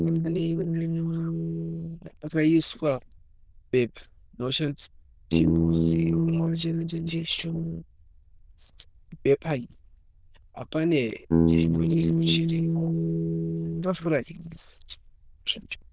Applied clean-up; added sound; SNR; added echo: neural diffusion model UNIVERSE++.